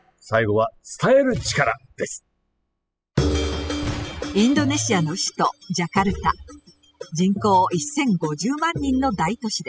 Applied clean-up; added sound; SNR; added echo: classical method spectral subtraction.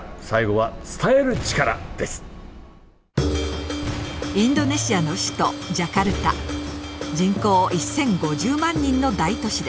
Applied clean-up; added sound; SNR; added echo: none; Boom; 13 dB; none.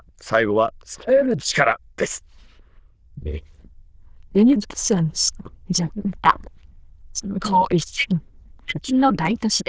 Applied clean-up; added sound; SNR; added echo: neural diffusion model UNIVERSE++.